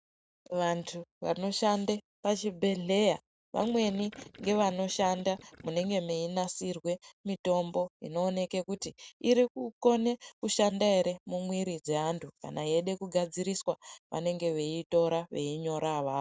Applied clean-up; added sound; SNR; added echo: neural mask model RNNoise.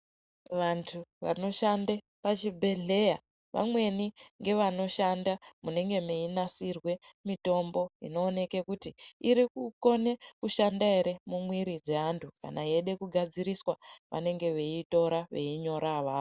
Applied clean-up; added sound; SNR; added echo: none; none; none; none.